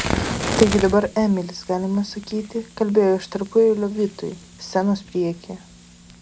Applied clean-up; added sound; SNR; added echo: none; Fire; 9 dB; none.